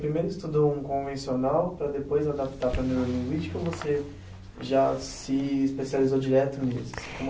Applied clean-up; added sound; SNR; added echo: none; none; none; none.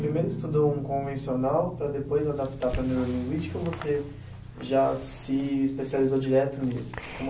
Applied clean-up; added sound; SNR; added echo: none; Guitar; 12 dB; none.